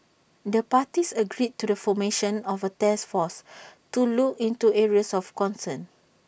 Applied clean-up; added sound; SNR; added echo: none; none; none; none.